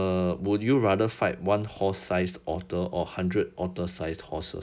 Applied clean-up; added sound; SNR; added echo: none; none; none; none.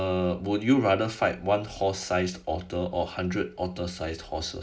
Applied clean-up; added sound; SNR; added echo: none; none; none; reverberation time 0.3 s.